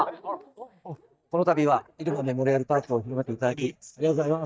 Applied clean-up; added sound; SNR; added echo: neural mask model DeepFilterNet 3.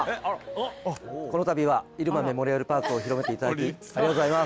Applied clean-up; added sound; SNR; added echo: none; none; none; none.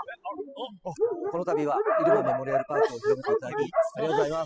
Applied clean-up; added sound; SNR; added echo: classical method spectral subtraction.